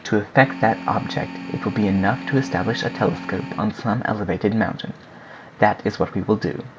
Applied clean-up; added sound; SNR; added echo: none; Organ; 11 dB; none.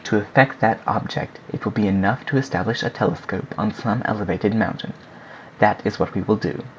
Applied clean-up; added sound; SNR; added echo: none; none; none; none.